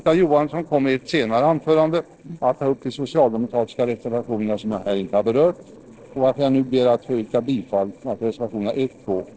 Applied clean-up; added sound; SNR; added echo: neural separator model SepFormer DNS4.